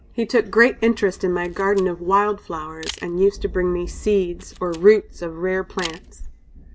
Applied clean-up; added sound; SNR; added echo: none; Thunder + Camera; 17 dB; none.